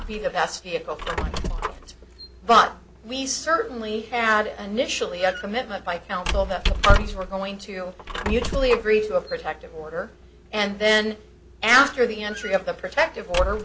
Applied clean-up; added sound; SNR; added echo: none; Squeak; 6 dB; none.